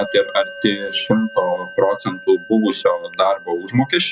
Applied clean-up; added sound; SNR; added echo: none; Musical instrument; 16 dB; none.